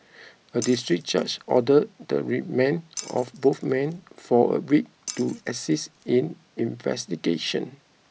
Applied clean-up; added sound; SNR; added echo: none; Glass; 17 dB; none.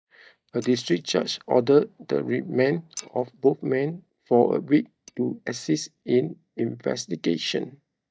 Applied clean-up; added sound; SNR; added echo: neural mask model DeepFilterNet 3.